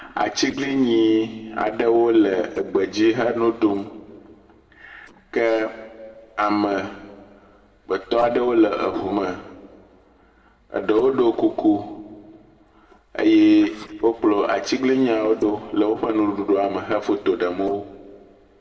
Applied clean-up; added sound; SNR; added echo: neural separator model SepFormer DNS4.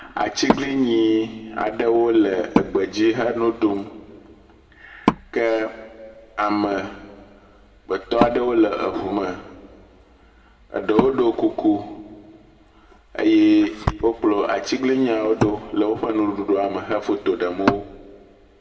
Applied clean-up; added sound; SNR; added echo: none; Wood; 9 dB; reverberation time 1.6 s.